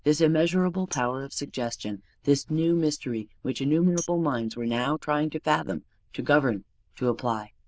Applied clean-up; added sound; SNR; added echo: neural diffusion model UNIVERSE++.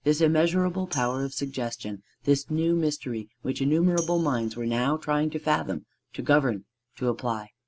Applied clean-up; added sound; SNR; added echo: none; Tambourine; 15 dB; none.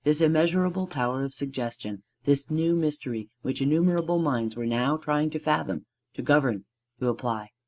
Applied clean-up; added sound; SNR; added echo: neural mask model RNNoise.